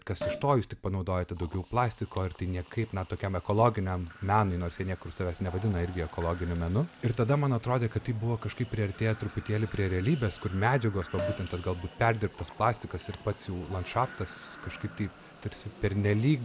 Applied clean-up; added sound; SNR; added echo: none; Liquid; 18 dB; none.